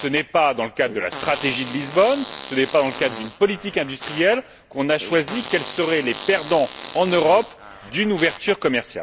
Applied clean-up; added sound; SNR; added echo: none; Fart; 11 dB; none.